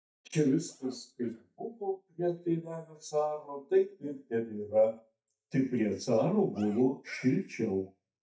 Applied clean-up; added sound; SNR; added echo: neural mask model DeepFilterNet 3.